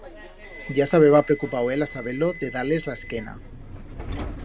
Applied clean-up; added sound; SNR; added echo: none; Subway, metro, underground; 13 dB; none.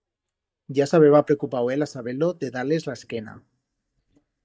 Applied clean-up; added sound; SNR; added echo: neural mask model DeepFilterNet 3.